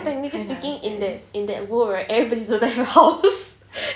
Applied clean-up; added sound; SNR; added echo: none; none; none; none.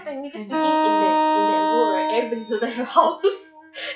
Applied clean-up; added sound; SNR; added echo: classical method log-MMSE.